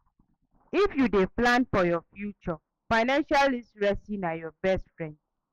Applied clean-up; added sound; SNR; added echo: none; none; none; none.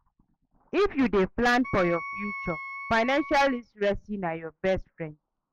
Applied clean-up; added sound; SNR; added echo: none; Wind instrument, woodwind instrument; 10 dB; none.